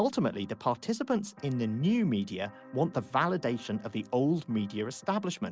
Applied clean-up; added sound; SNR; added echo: none; none; none; none.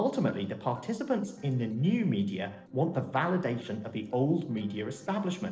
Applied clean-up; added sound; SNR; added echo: neural separator model SepFormer DNS4.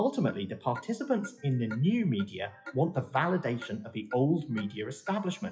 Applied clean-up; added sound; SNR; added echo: classical method WPE with log-MMSE.